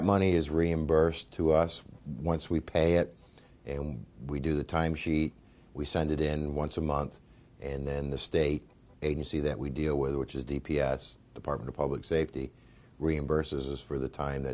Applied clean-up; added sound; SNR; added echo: none; none; none; none.